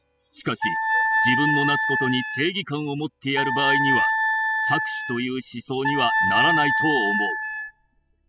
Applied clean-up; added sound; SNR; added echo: classical method spectral subtraction.